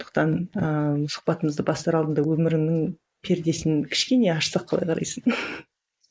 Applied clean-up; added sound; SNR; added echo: neural mask model Resemble Enhance denoiser.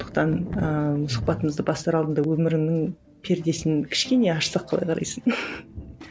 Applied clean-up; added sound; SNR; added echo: none; Thunder; 16 dB; none.